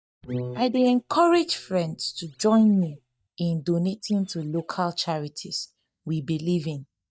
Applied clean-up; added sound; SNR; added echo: neural mask model DeepFilterNet 3.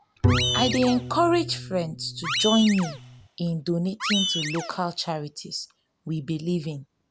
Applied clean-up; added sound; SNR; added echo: none; Animal + Bowed string instrument; 3 dB; none.